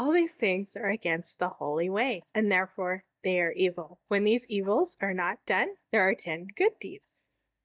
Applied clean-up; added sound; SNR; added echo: neural mask model DeepFilterNet 3.